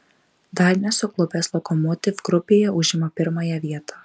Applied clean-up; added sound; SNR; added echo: none; none; none; none.